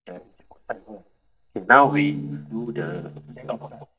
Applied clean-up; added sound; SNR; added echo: neural mask model DeepFilterNet 3.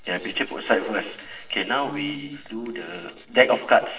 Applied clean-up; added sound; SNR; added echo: neural separator model SepFormer DNS4.